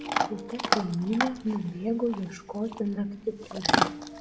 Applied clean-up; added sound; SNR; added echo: none; Chewing, mastication / Dog; 0 dB; reverberation time 0.5 s.